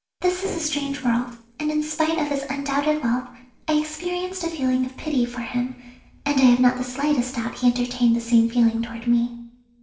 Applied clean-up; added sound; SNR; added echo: neural separator model SepFormer DNS4.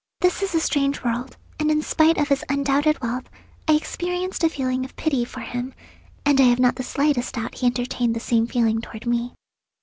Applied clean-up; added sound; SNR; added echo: none; none; none; none.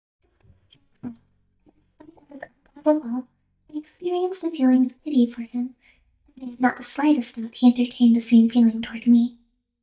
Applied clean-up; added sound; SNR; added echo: neural mask model DeepFilterNet 3.